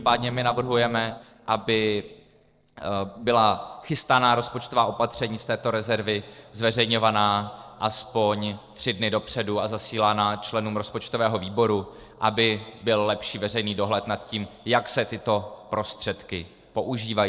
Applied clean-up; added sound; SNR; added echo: neural separator model SepFormer DNS4.